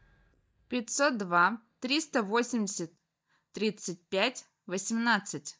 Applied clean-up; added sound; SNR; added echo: neural mask model DeepFilterNet 3.